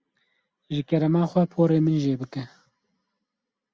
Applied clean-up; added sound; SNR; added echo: none; none; none; none.